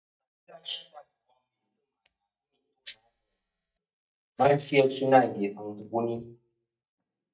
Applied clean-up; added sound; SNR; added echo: neural mask model DeepFilterNet 3.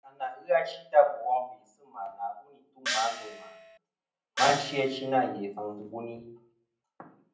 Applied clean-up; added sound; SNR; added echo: none; Gong; 5 dB; reverberation time 0.6 s.